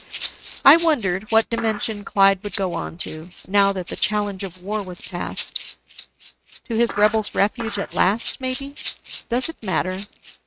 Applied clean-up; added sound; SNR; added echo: neural mask model RNNoise.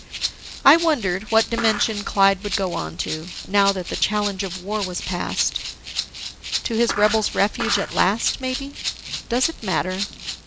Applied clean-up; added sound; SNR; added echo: none; Skateboard + Rattle (instrument); 7 dB; none.